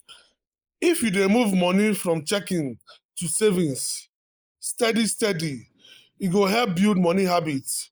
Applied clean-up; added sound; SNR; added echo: neural mask model Resemble Enhance denoiser.